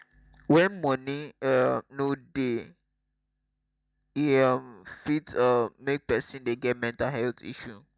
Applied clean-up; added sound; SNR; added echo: none; none; none; none.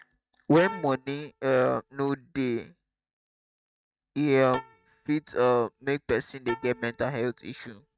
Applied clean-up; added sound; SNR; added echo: neural mask model RNNoise.